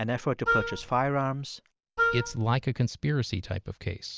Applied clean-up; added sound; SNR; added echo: none; Wind instrument, woodwind instrument; 1 dB; none.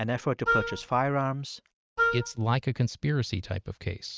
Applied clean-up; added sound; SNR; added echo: neural mask model RNNoise.